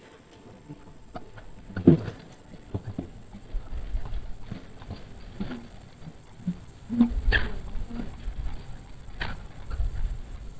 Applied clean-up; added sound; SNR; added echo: neural mask model DeepFilterNet 3.